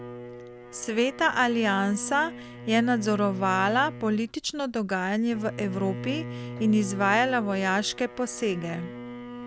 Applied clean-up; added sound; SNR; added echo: none; Bowed string instrument; 12 dB; none.